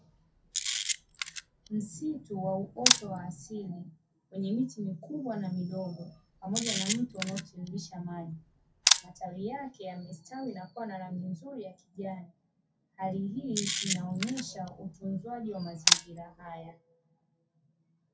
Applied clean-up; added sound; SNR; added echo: none; Camera; -4 dB; reverberation time 0.3 s.